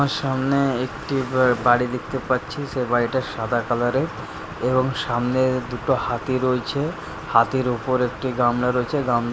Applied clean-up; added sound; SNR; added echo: none; none; none; none.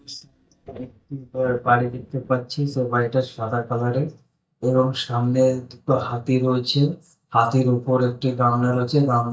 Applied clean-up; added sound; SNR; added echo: neural mask model DeepFilterNet 3.